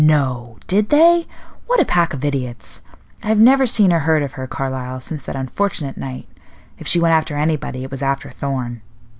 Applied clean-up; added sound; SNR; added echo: none; none; none; none.